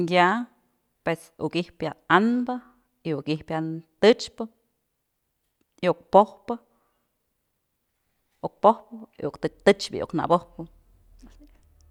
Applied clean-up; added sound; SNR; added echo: none; none; none; none.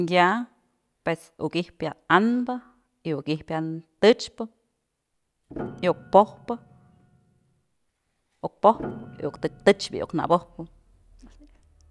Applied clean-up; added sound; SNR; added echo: none; Piano; 17 dB; none.